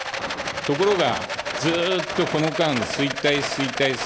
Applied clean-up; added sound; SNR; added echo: none; Rattle; 4 dB; none.